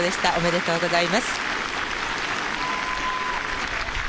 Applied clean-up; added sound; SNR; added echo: none; Subway, metro, underground; 8 dB; none.